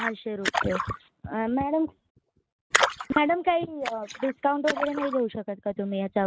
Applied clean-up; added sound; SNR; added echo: neural mask model RNNoise.